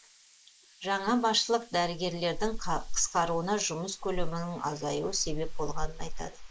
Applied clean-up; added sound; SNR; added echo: neural mask model Resemble Enhance denoiser.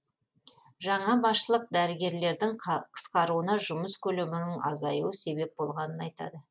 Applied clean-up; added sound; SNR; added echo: none; none; none; none.